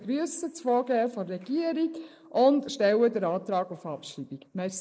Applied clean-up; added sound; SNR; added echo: neural mask model Resemble Enhance denoiser.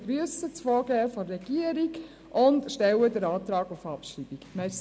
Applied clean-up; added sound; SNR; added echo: none; none; none; none.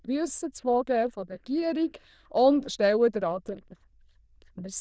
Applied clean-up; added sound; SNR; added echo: neural diffusion model UNIVERSE++.